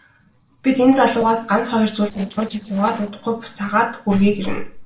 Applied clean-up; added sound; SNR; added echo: neural separator model SepFormer DNS4.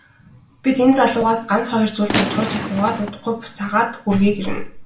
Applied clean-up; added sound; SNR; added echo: none; Gunshot, gunfire; 5 dB; reverberation time 0.4 s.